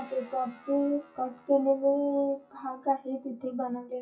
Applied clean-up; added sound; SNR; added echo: classical method WPE with log-MMSE.